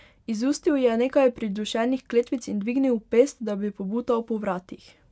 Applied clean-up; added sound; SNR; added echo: none; none; none; none.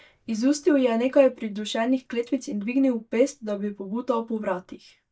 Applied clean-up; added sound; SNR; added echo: neural mask model DeepFilterNet 3.